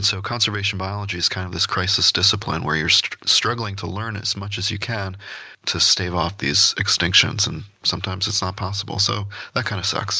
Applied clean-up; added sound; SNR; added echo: none; none; none; none.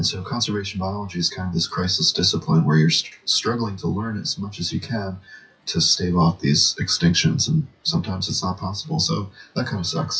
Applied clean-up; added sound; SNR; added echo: classical method WPE with log-MMSE.